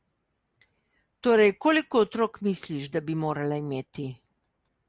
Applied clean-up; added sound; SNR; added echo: none; none; none; none.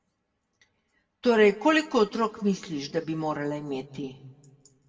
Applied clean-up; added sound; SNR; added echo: none; none; none; reverberation time 1.0 s.